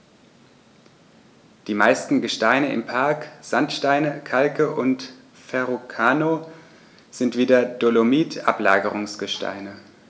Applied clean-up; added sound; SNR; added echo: none; none; none; none.